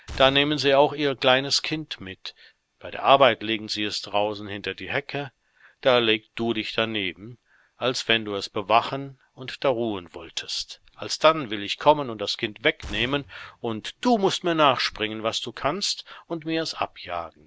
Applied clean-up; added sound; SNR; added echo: none; Gunshot, gunfire; 17 dB; none.